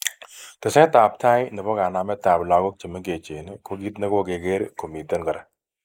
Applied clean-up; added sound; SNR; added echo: neural mask model Resemble Enhance denoiser.